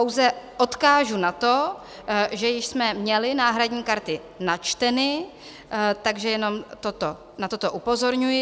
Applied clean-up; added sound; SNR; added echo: none; none; none; none.